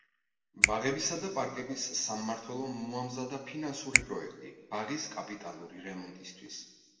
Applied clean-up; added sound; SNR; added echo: none; Finger snapping; -2 dB; reverberation time 1.3 s.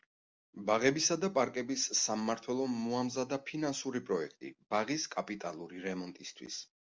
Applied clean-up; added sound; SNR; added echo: none; none; none; none.